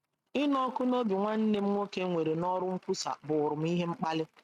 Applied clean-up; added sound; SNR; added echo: neural mask model RNNoise.